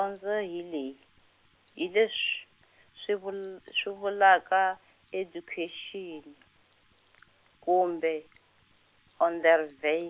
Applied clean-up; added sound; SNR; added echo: none; none; none; none.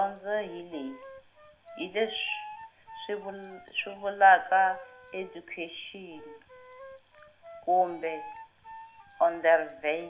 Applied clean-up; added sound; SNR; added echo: none; Wind instrument, woodwind instrument; 18 dB; reverberation time 0.6 s.